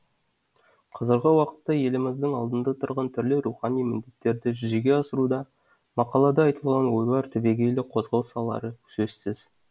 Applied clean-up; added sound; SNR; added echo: none; none; none; none.